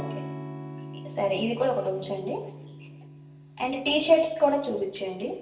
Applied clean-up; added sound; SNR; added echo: none; Electric guitar / Strum; 13 dB; reverberation time 0.9 s.